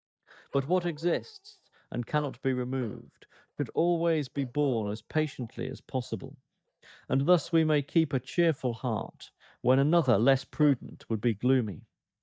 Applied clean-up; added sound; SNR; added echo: neural mask model DeepFilterNet 3.